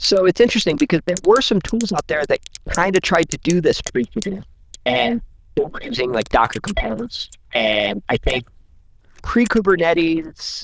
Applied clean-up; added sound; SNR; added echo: neural diffusion model UNIVERSE++.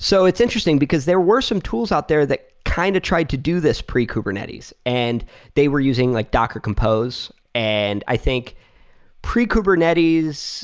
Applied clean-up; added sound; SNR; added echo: none; none; none; none.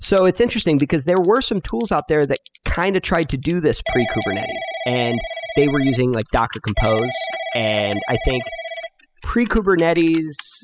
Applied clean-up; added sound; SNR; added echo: classical method spectral subtraction.